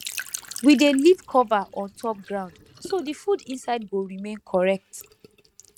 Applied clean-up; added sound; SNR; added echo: neural mask model RNNoise.